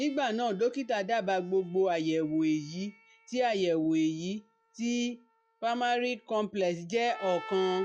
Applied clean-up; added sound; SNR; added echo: classical method log-MMSE.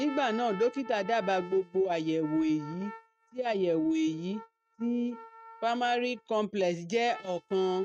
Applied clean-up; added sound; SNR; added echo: neural mask model RNNoise.